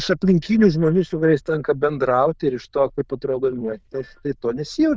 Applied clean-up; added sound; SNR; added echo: neural diffusion model UNIVERSE++.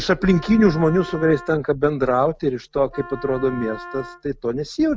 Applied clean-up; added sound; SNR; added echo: none; Wind instrument, woodwind instrument; 17 dB; none.